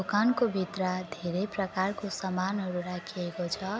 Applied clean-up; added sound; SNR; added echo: none; none; none; none.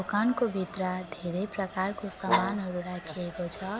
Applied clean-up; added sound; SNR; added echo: none; Dog + Brass instrument; 6 dB; none.